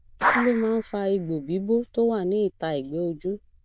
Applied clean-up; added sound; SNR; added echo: neural diffusion model UNIVERSE++.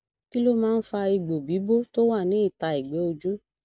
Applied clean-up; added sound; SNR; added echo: none; none; none; none.